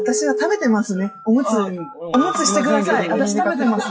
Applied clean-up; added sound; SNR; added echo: classical method WPE with log-MMSE.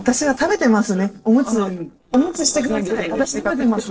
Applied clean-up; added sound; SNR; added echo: neural separator model SepFormer DNS4.